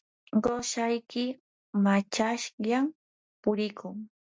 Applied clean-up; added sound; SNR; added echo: none; none; none; none.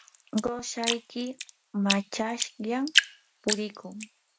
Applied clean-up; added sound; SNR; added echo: none; Drip; 1 dB; none.